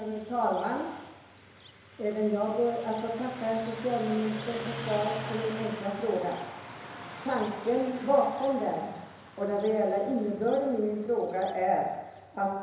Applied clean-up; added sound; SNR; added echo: none; Car passing by; 14 dB; reverberation time 1.0 s.